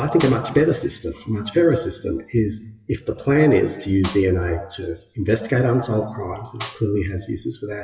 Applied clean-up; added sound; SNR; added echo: classical method WPE with log-MMSE.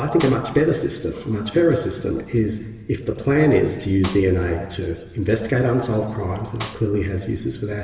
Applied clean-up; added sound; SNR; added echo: none; Snare drum; 17 dB; reverberation time 1.3 s.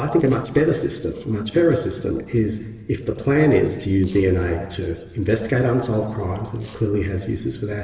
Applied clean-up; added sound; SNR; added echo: neural separator model SepFormer DNS4.